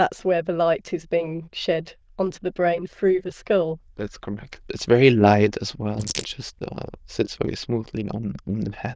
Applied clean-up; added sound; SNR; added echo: neural diffusion model UNIVERSE++.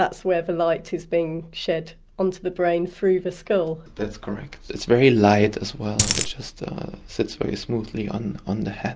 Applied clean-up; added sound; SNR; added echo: none; Coin (dropping); -2 dB; none.